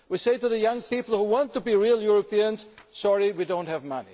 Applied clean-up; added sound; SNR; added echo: none; none; none; none.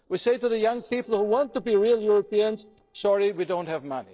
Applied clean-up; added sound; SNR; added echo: neural separator model SepFormer DNS4.